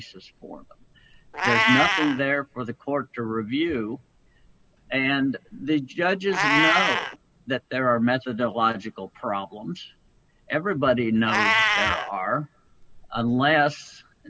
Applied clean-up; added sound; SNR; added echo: none; Meow; 3 dB; none.